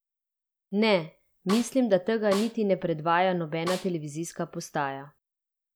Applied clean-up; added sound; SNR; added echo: none; Snare drum; 12 dB; none.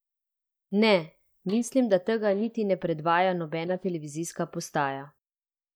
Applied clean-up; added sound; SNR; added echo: neural mask model DeepFilterNet 3.